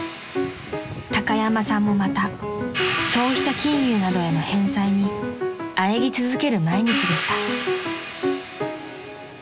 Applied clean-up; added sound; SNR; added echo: none; Hi-hat; 8 dB; none.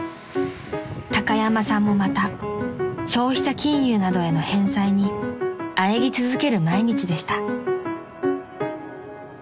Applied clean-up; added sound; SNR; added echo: none; none; none; none.